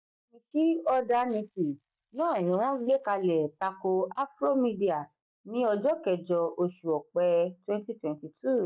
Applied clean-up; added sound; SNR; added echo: neural mask model DeepFilterNet 3.